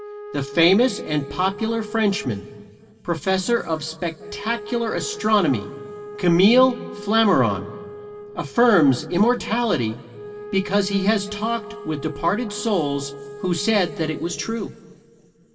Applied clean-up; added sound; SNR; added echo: none; Wind instrument, woodwind instrument; 15 dB; reverberation time 1.9 s.